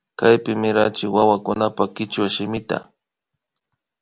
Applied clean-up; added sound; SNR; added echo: none; none; none; none.